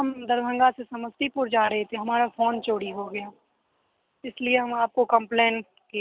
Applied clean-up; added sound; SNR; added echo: none; none; none; none.